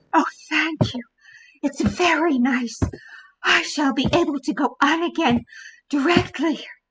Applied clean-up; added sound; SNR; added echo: classical method spectral subtraction.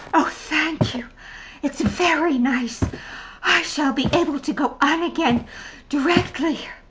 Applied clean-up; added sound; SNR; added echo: none; Walk, footsteps; 9 dB; none.